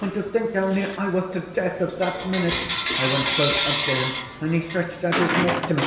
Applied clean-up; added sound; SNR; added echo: none; Coin (dropping) / Bell; 2 dB; reverberation time 1.1 s.